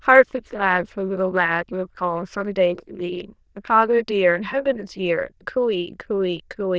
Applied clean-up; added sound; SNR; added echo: neural diffusion model UNIVERSE++.